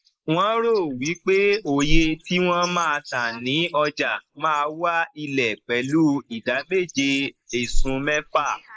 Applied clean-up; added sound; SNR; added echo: neural mask model Resemble Enhance denoiser.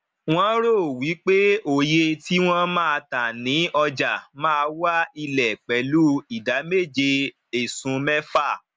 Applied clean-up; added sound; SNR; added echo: none; none; none; none.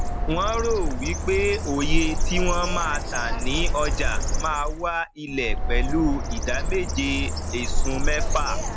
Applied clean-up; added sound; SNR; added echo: none; Bird; -3 dB; none.